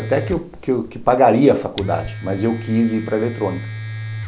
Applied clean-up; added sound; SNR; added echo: none; Domestic sounds, home sounds; 10 dB; none.